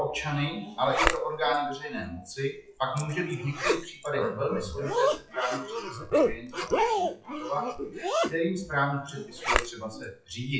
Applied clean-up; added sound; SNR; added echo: classical method WPE with log-MMSE.